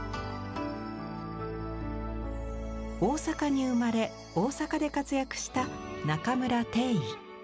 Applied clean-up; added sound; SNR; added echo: none; none; none; none.